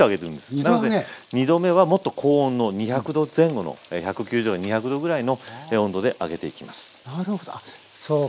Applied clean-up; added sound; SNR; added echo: none; none; none; none.